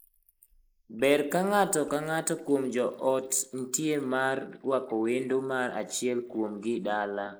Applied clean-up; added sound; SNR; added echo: neural mask model Resemble Enhance denoiser.